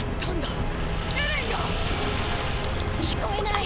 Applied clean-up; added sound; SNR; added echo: none; Sink (filling or washing) / Water tap, faucet; 6 dB; none.